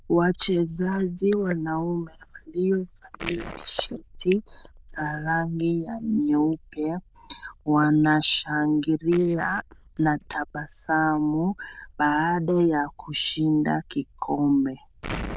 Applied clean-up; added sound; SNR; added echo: neural diffusion model UNIVERSE++.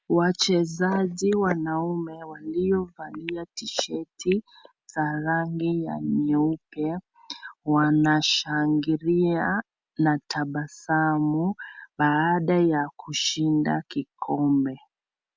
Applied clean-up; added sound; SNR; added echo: none; none; none; none.